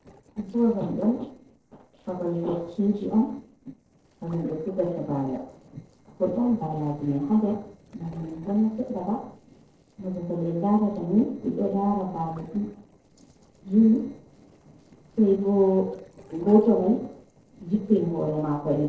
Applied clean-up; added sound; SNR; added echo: neural separator model SepFormer DNS4.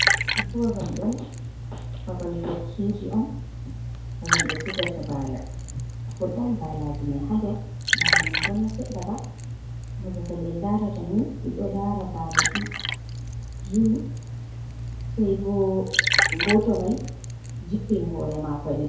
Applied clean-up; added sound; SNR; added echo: none; Liquid; 0 dB; reverberation time 2.2 s.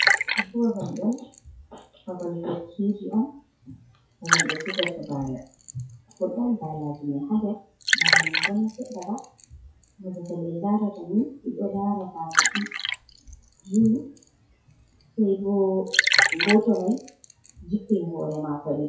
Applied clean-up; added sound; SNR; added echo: classical method WPE with log-MMSE.